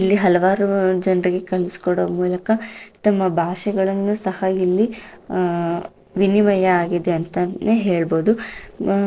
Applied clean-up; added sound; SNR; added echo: neural separator model SepFormer DNS4.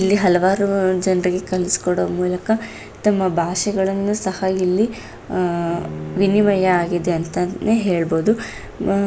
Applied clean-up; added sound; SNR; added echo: none; Bowed string instrument; 16 dB; none.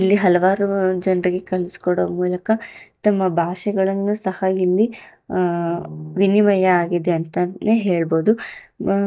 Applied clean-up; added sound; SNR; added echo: neural mask model DeepFilterNet 3.